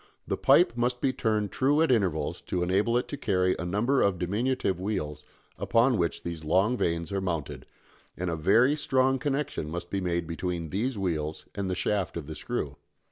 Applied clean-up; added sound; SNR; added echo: none; none; none; none.